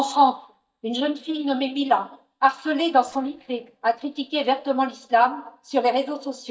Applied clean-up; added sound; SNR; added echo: neural mask model DeepFilterNet 3.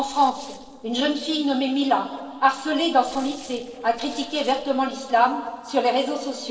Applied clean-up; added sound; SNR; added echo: neural separator model SepFormer DNS4.